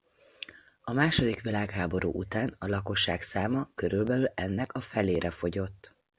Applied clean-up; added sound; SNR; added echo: none; none; none; none.